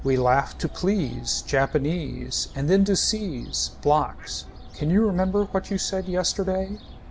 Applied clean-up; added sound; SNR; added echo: none; Fowl; 15 dB; none.